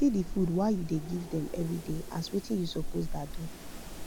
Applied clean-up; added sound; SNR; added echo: none; Wind; 6 dB; none.